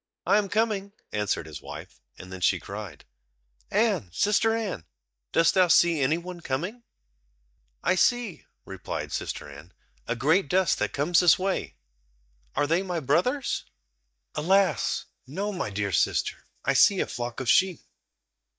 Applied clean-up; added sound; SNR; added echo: neural mask model DeepFilterNet 3.